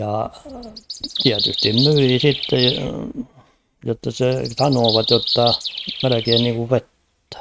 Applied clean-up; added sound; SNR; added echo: neural mask model RNNoise.